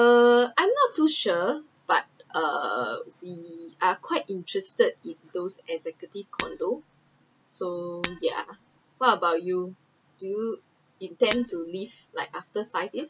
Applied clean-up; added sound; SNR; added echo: none; Shatter; 13 dB; none.